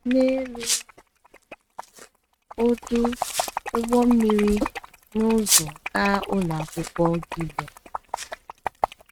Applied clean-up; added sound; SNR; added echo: neural mask model RNNoise.